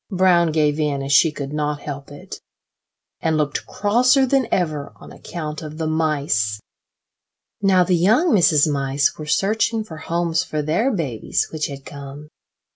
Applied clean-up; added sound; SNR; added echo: none; none; none; none.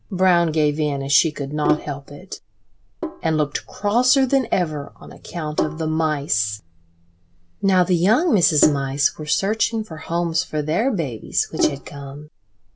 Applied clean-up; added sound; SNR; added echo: none; Sink (filling or washing); 10 dB; none.